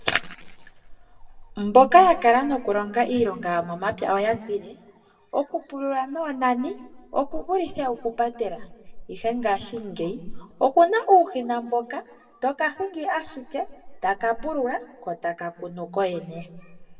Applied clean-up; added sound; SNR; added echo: none; Cricket / Frog; 17 dB; reverberation time 0.9 s.